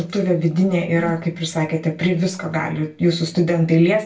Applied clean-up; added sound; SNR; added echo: neural separator model SepFormer DNS4.